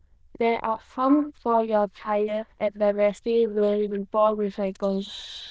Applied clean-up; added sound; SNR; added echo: neural diffusion model UNIVERSE++.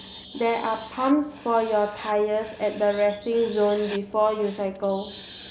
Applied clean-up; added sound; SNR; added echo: none; Writing + Bird; 17 dB; none.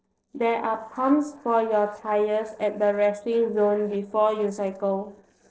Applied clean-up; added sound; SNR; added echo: neural separator model SepFormer DNS4.